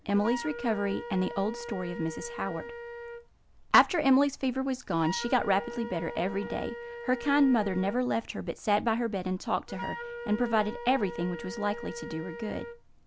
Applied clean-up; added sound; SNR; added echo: none; Wind instrument, woodwind instrument; 12 dB; none.